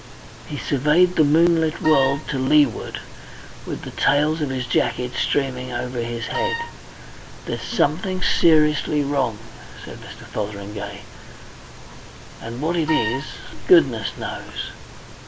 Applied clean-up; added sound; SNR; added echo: none; Wind instrument, woodwind instrument; 6 dB; none.